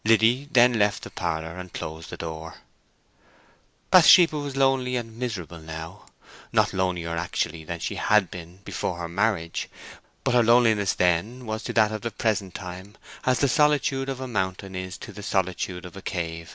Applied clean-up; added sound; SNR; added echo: none; none; none; none.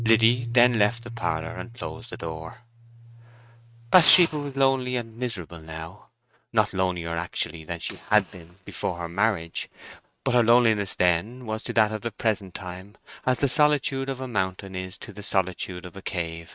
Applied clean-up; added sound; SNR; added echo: neural mask model RNNoise.